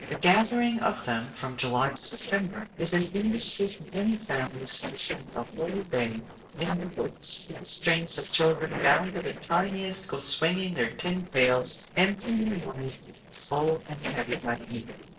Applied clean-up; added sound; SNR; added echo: neural separator model SepFormer DNS4.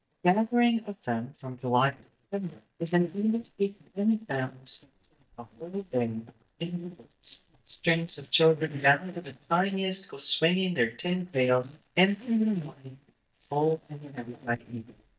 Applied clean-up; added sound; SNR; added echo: neural mask model DeepFilterNet 3.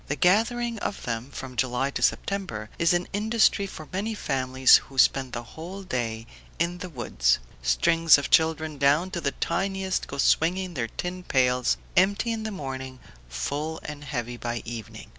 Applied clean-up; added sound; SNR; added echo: none; none; none; none.